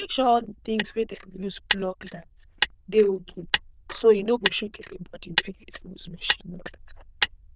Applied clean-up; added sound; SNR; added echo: neural diffusion model UNIVERSE++.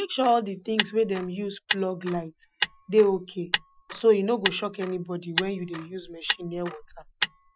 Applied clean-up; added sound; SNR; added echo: classical method Wiener filter.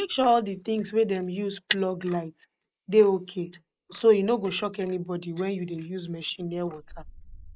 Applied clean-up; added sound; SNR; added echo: neural mask model Resemble Enhance denoiser.